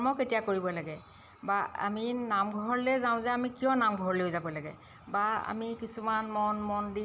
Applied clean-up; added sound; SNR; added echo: none; none; none; none.